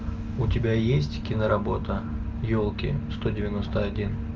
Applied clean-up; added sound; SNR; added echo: none; none; none; none.